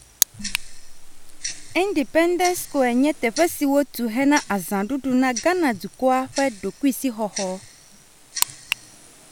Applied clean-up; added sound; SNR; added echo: none; Tick-tock; 16 dB; none.